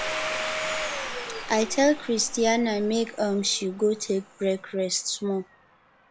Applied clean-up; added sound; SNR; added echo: none; Domestic sounds, home sounds; 8 dB; none.